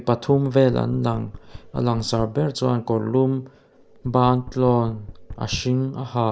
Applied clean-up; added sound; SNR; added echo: none; Knock; 18 dB; none.